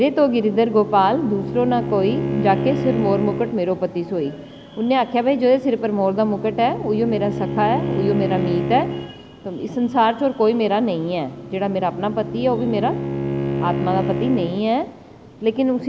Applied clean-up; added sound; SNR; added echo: none; Bowed string instrument; 7 dB; none.